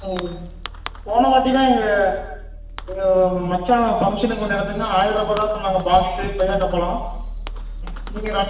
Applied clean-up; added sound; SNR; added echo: none; Fireworks; 11 dB; reverberation time 1.0 s.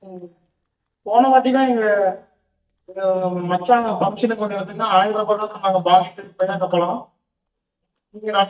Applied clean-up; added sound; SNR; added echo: neural mask model DeepFilterNet 3.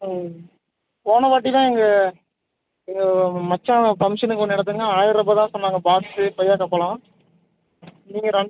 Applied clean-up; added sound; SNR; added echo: none; none; none; none.